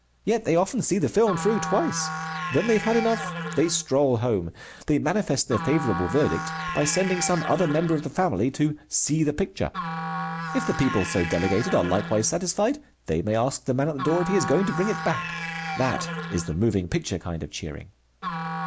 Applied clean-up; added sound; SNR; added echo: none; Musical instrument; 8 dB; none.